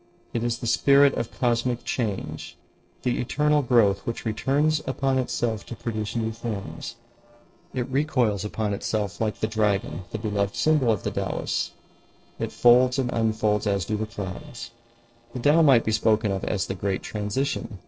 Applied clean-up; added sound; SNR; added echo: neural separator model SepFormer DNS4.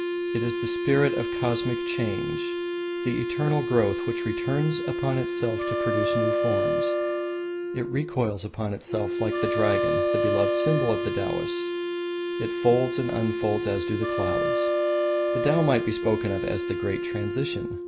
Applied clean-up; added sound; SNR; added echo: none; Wind instrument, woodwind instrument + Wind instrument, woodwind instrument; -1 dB; none.